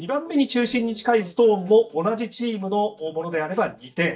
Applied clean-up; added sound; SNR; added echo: neural mask model DeepFilterNet 3.